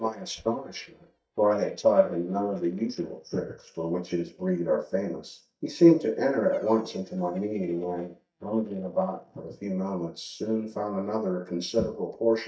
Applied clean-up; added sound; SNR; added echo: neural mask model DeepFilterNet 3.